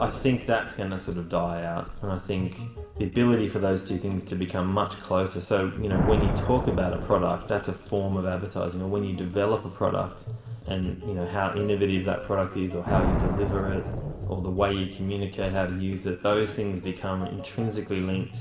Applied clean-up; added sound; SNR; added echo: none; Thunder; 8 dB; reverberation time 0.9 s.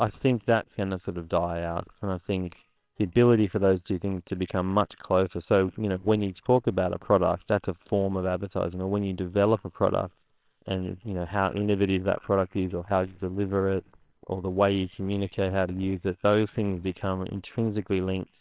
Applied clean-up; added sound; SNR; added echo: neural separator model SepFormer WHAMR!.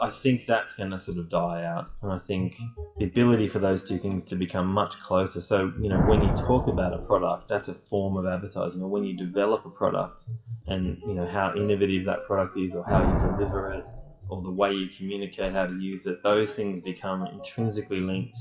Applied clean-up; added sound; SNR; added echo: classical method WPE with log-MMSE.